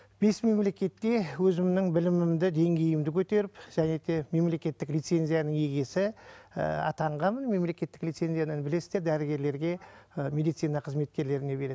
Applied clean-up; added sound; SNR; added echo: none; none; none; none.